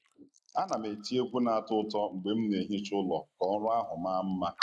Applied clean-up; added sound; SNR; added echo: neural mask model Resemble Enhance denoiser.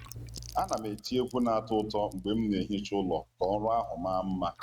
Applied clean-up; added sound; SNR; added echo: neural mask model RNNoise.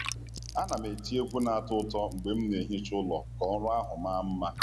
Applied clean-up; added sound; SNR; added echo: none; Liquid; 5 dB; none.